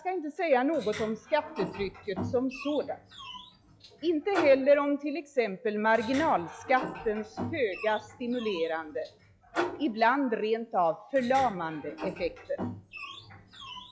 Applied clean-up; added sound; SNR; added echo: classical method log-MMSE.